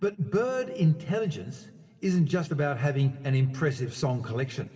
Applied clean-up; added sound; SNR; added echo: none; none; none; reverberation time 1.8 s.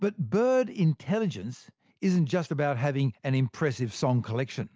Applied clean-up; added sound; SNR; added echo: none; none; none; none.